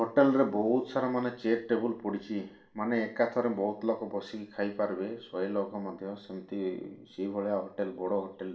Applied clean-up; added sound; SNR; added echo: none; none; none; reverberation time 0.5 s.